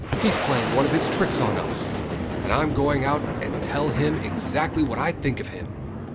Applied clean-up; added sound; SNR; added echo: none; Boom; 1 dB; none.